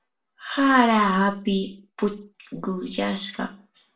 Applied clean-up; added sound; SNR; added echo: none; none; none; reverberation time 0.3 s.